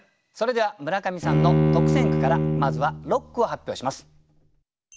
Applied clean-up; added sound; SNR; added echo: none; Bowed string instrument; -4 dB; none.